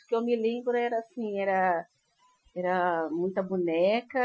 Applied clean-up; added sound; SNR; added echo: classical method Wiener filter.